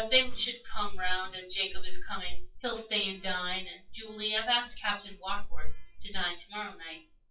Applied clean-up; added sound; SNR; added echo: classical method WPE with log-MMSE.